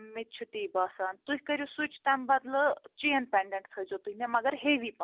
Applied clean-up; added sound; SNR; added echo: none; none; none; none.